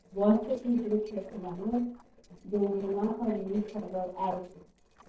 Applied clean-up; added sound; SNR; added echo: neural separator model SepFormer DNS4.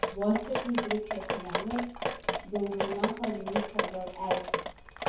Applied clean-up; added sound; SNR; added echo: none; Drip; 0 dB; reverberation time 0.6 s.